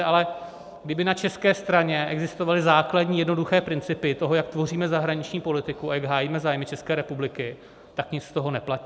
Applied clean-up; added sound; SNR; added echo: none; none; none; none.